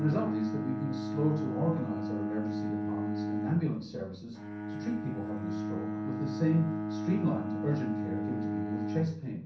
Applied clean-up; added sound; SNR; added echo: none; Bowed string instrument; 2 dB; reverberation time 0.6 s.